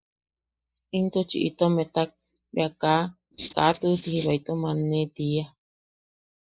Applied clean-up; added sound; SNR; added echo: neural mask model Resemble Enhance denoiser.